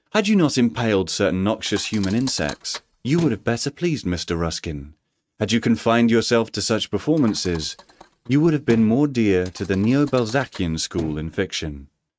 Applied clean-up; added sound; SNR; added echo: neural mask model RNNoise.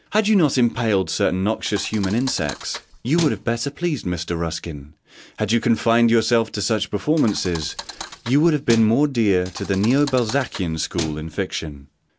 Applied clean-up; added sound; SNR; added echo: none; Thump, thud; 13 dB; none.